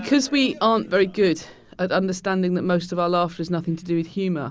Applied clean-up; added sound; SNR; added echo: none; none; none; none.